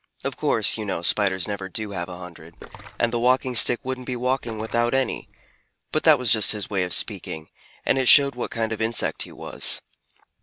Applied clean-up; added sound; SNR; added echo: none; Splash, splatter; 19 dB; none.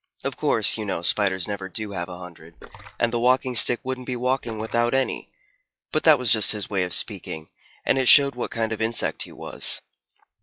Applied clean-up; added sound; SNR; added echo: classical method log-MMSE.